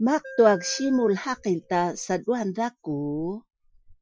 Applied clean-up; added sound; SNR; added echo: classical method Wiener filter.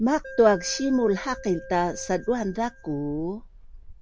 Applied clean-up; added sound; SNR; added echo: none; Mechanical fan + Alarm; 16 dB; none.